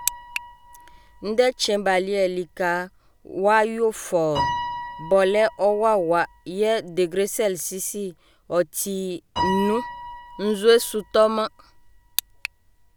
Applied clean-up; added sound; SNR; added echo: none; Piano; 12 dB; none.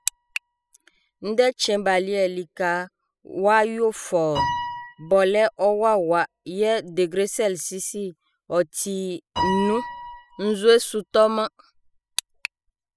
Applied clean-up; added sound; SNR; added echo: classical method spectral subtraction.